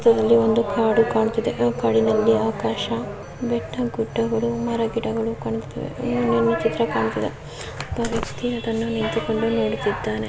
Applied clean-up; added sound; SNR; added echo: none; none; none; none.